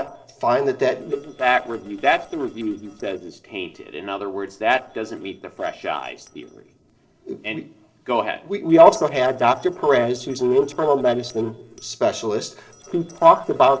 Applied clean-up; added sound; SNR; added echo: neural separator model SepFormer DNS4.